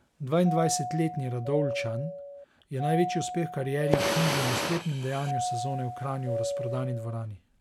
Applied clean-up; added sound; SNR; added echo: none; Doorbell + Fire; 2 dB; none.